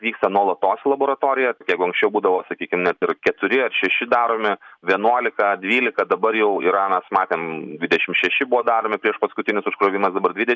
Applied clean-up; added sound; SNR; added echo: none; none; none; none.